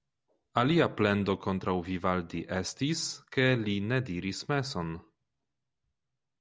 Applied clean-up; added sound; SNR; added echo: none; none; none; none.